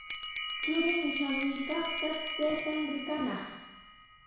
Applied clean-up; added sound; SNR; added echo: none; Bell; -1 dB; reverberation time 1.1 s.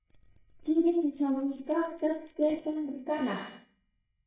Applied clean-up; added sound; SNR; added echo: neural mask model DeepFilterNet 3.